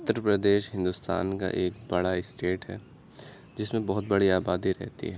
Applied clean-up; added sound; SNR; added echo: none; none; none; none.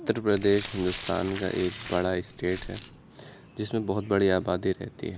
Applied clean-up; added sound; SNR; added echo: none; Glass; 14 dB; none.